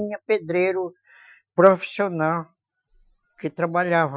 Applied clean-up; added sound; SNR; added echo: classical method Wiener filter.